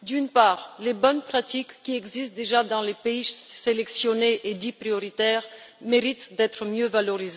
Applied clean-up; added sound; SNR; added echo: none; none; none; none.